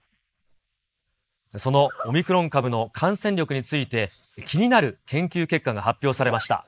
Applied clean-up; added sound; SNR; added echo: neural mask model Resemble Enhance denoiser.